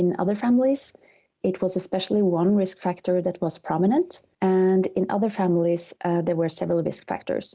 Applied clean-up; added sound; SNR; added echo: none; none; none; none.